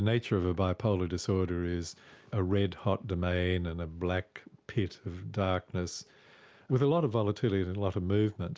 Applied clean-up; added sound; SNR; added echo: none; none; none; none.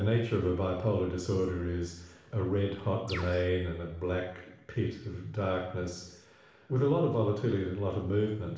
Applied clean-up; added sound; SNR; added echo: none; Bird; 11 dB; reverberation time 0.8 s.